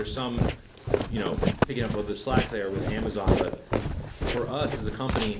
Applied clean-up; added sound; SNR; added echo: none; Walk, footsteps; -3 dB; none.